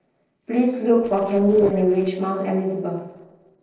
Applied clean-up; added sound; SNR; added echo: neural separator model SepFormer DNS4.